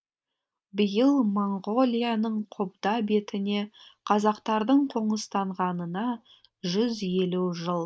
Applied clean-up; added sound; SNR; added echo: neural mask model Resemble Enhance denoiser.